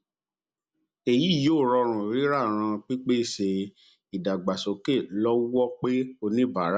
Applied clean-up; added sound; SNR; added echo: none; none; none; none.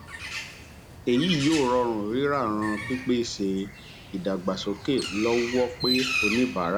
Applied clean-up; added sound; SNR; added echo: none; Bird; 8 dB; none.